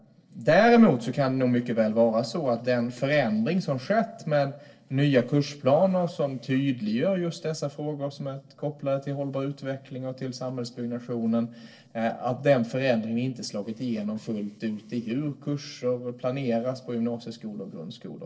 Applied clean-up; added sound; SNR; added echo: neural separator model SepFormer DNS4.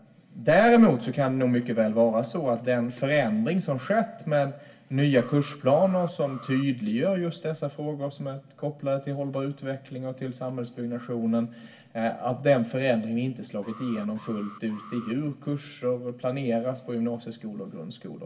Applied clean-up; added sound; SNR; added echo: none; Alarm; 20 dB; reverberation time 0.2 s.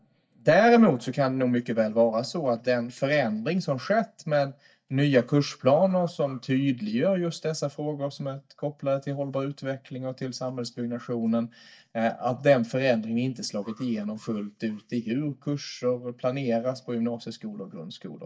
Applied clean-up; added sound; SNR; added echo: neural mask model DeepFilterNet 3.